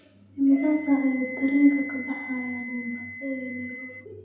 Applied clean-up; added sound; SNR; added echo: none; Wind instrument, woodwind instrument; 12 dB; reverberation time 0.8 s.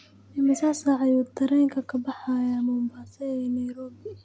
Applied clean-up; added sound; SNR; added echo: none; none; none; none.